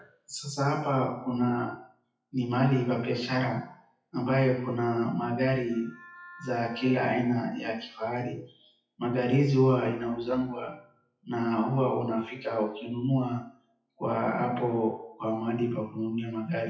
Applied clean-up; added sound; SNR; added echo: classical method WPE with log-MMSE.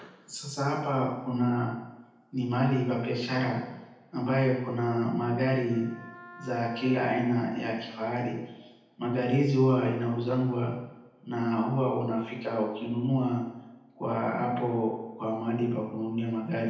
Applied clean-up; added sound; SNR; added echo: none; Wind instrument, woodwind instrument; 20 dB; reverberation time 0.9 s.